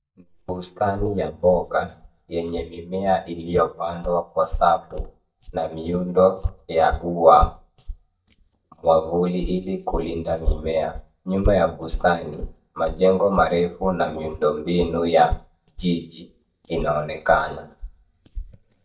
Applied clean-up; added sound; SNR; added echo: neural mask model DeepFilterNet 3.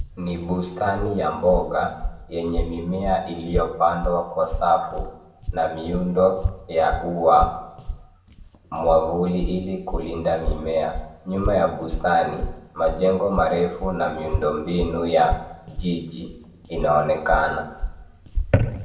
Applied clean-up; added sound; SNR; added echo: none; Walk, footsteps; 8 dB; reverberation time 0.7 s.